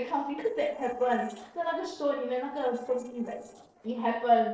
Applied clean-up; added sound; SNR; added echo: neural separator model SepFormer DNS4.